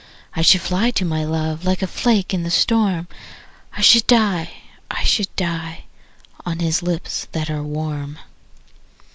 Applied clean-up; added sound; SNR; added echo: none; none; none; none.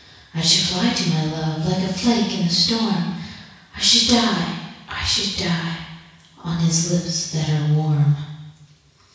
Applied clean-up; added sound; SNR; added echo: none; none; none; reverberation time 1.1 s.